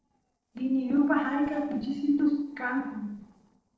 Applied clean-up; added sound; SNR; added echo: neural separator model SepFormer DNS4.